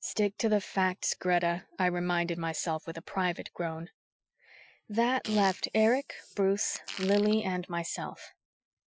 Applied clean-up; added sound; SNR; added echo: classical method Wiener filter.